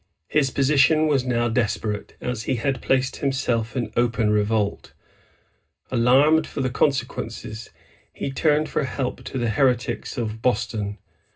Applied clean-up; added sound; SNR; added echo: none; none; none; reverberation time 0.2 s.